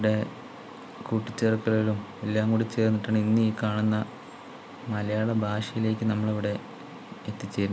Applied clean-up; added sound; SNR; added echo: none; none; none; none.